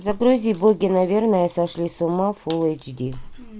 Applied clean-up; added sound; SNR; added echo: none; none; none; none.